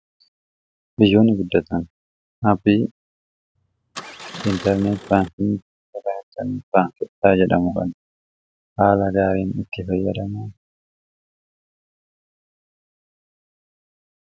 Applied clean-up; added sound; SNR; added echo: none; Engine starting; 14 dB; none.